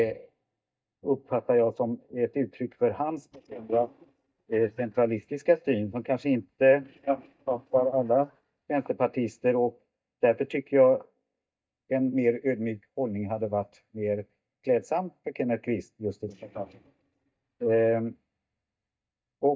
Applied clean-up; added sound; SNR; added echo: neural mask model DeepFilterNet 3.